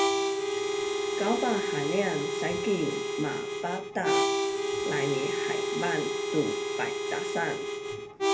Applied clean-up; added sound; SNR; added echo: none; Harmonica; -4 dB; reverberation time 0.3 s.